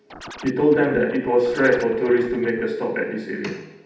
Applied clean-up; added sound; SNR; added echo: none; Scratching (performance technique); 18 dB; reverberation time 0.8 s.